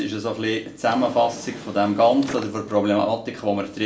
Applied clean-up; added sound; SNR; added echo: none; Drawer open or close; 17 dB; reverberation time 0.3 s.